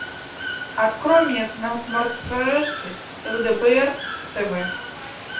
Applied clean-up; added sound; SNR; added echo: none; Water / Bird; 9 dB; reverberation time 0.3 s.